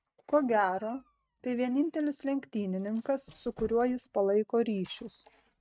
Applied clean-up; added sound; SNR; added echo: neural mask model RNNoise.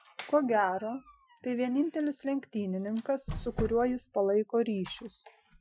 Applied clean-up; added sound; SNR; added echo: classical method Wiener filter.